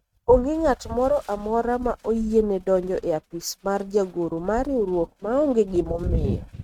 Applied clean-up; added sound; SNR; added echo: neural mask model RNNoise.